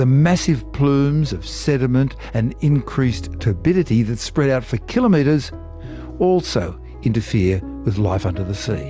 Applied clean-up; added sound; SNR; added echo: none; none; none; none.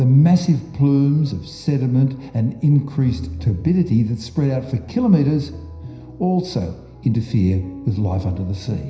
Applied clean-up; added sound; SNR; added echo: none; none; none; reverberation time 0.9 s.